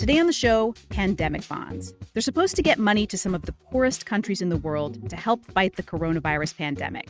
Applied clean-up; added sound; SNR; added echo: neural mask model RNNoise.